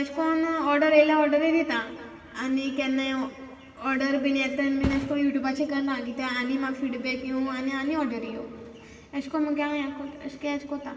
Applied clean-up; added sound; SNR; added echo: none; Thump, thud; 19 dB; reverberation time 2.3 s.